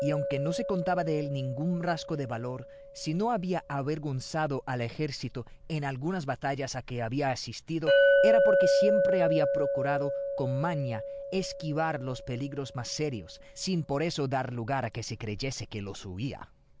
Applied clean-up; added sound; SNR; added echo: none; Chink, clink; -1 dB; none.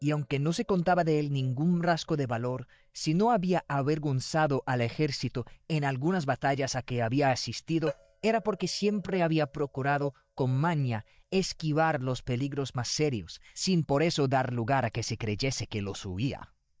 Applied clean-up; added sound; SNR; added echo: neural mask model DeepFilterNet 3.